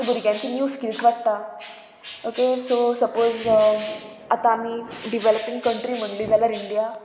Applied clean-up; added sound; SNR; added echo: none; Bird + Brass instrument; 15 dB; none.